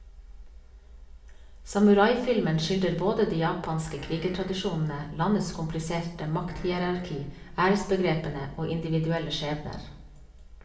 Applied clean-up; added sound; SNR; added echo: none; Piano; 19 dB; reverberation time 0.7 s.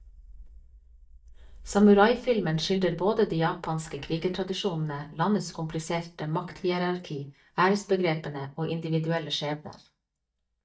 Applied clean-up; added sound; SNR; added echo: neural mask model DeepFilterNet 3.